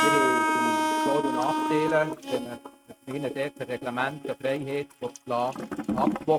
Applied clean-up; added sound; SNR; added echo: neural mask model RNNoise.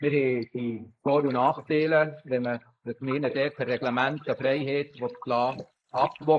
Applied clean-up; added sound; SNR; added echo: neural mask model Resemble Enhance denoiser.